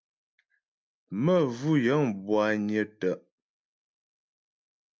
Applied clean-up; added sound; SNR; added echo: none; none; none; none.